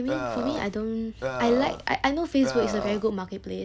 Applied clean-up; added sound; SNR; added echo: none; Burping, eructation; 4 dB; none.